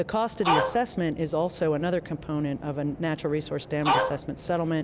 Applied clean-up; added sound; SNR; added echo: none; Dog; -3 dB; none.